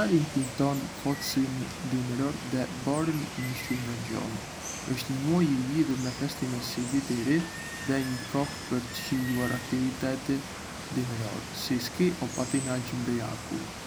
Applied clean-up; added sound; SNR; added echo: none; Water; 8 dB; none.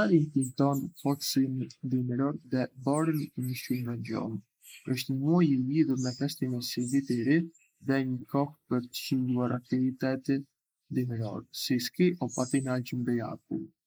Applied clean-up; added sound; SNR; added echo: neural mask model Resemble Enhance denoiser.